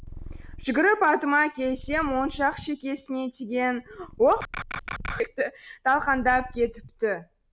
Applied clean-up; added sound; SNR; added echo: none; Purr; 16 dB; none.